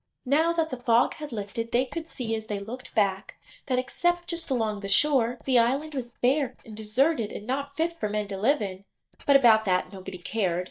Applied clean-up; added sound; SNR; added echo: neural mask model DeepFilterNet 3.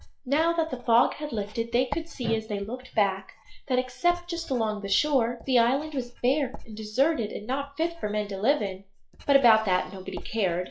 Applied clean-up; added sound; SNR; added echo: classical method log-MMSE.